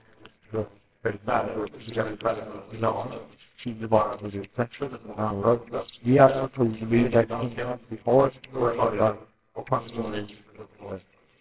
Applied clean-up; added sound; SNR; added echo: neural separator model SepFormer WHAMR!.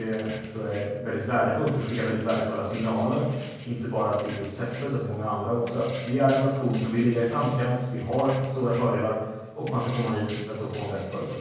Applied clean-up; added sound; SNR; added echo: none; Keys jangling; 18 dB; reverberation time 1.3 s.